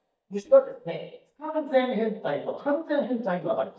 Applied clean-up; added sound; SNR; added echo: neural mask model DeepFilterNet 3.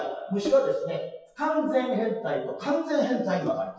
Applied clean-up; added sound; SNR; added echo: classical method WPE with log-MMSE.